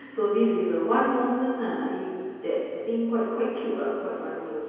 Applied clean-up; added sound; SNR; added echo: none; none; none; reverberation time 2.2 s.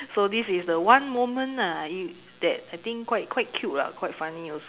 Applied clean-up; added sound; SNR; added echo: none; none; none; none.